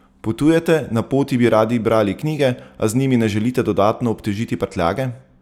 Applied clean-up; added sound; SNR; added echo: none; none; none; none.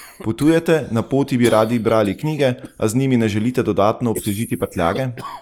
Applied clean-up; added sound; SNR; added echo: neural mask model Resemble Enhance denoiser.